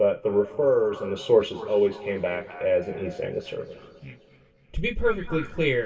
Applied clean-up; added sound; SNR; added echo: none; none; none; reverberation time 2.9 s.